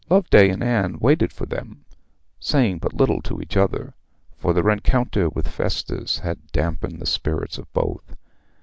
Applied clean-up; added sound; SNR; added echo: none; none; none; none.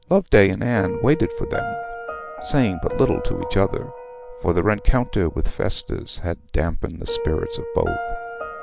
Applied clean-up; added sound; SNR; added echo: none; Piano; 10 dB; none.